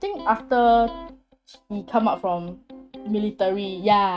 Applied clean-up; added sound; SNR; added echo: neural mask model RNNoise.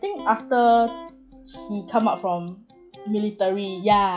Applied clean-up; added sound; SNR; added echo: classical method log-MMSE.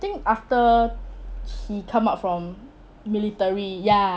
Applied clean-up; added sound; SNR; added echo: none; none; none; none.